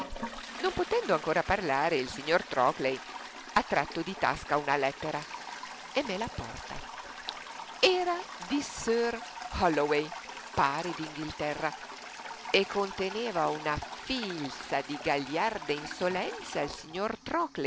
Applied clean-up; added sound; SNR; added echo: none; Toilet flush; 11 dB; none.